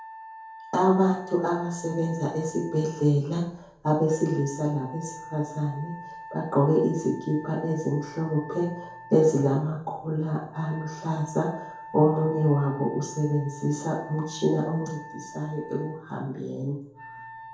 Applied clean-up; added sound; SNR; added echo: none; Wind instrument, woodwind instrument; 17 dB; reverberation time 2.2 s.